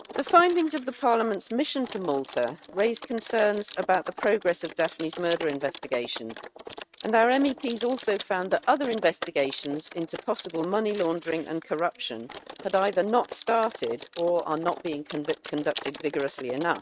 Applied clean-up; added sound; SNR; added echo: neural mask model RNNoise.